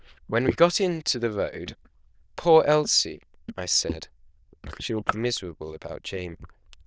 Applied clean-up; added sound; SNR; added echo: neural diffusion model UNIVERSE++.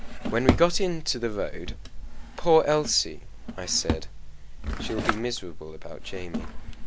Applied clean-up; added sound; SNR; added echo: none; Drawer open or close; 6 dB; none.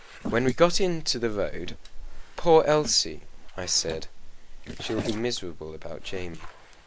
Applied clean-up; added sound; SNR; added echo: neural mask model Resemble Enhance denoiser.